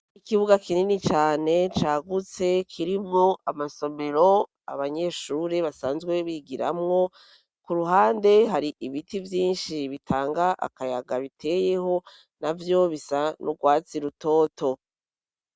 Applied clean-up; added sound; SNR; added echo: none; none; none; none.